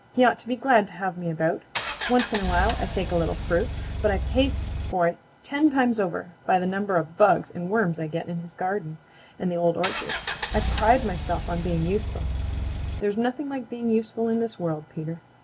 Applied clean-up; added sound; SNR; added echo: none; Engine; 3 dB; none.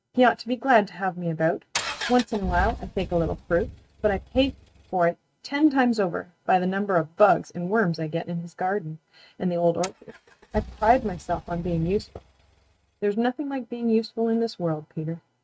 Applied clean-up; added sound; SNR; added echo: neural mask model RNNoise.